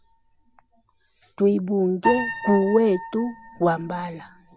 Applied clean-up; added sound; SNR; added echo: none; Piano; 9 dB; none.